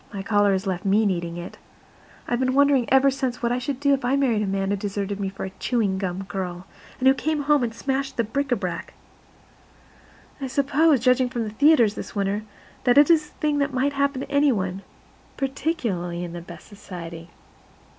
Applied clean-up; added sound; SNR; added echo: none; none; none; none.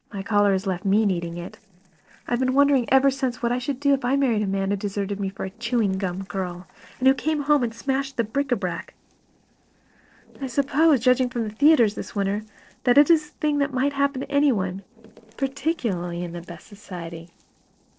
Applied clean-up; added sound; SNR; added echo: neural separator model SepFormer DNS4.